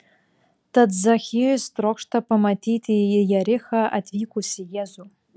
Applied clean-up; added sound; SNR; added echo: none; none; none; none.